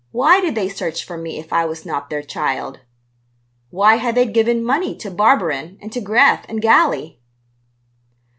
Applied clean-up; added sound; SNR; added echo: none; none; none; none.